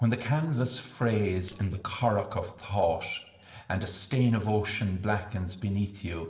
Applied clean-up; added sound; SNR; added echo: neural separator model SepFormer DNS4.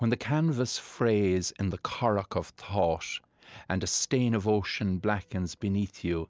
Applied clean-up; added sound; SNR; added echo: none; none; none; none.